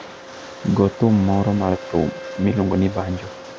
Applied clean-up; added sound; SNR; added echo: none; Wind instrument, woodwind instrument + Rain; 14 dB; none.